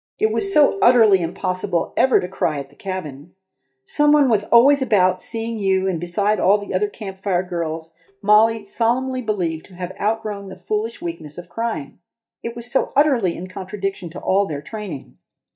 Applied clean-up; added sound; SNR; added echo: neural mask model DeepFilterNet 3.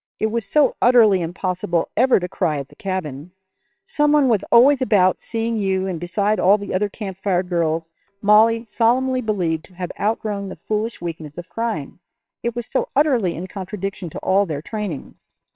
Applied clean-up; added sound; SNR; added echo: neural separator model SepFormer WHAMR!.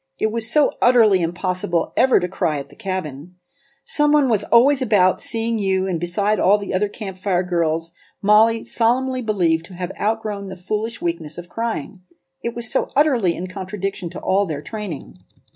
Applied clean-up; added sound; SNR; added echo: none; none; none; none.